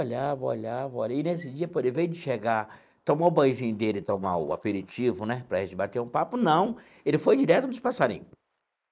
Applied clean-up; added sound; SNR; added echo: neural mask model Resemble Enhance denoiser.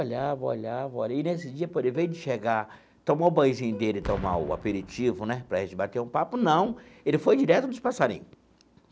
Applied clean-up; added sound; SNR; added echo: none; Plucked string instrument + Boom; 19 dB; none.